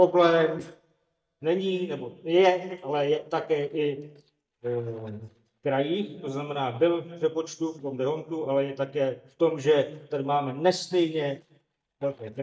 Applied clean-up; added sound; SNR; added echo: neural mask model DeepFilterNet 3.